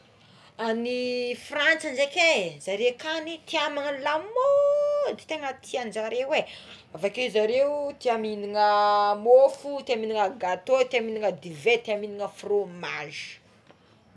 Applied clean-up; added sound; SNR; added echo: none; none; none; none.